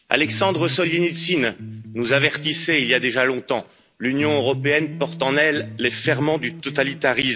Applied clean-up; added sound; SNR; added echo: none; Electric guitar; 11 dB; none.